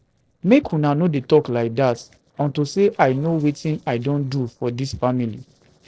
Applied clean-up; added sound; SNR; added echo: neural separator model SepFormer DNS4.